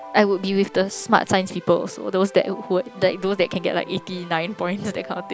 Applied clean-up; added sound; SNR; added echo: none; Keyboard (musical); 19 dB; none.